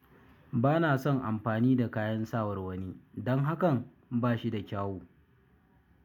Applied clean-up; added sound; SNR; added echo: none; none; none; none.